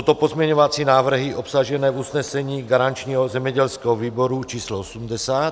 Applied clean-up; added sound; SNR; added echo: none; none; none; none.